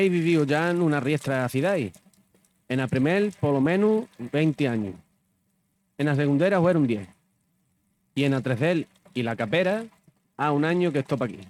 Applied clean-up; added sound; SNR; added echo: neural mask model RNNoise.